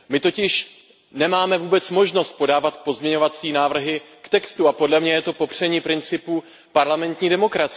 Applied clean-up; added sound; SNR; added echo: none; none; none; none.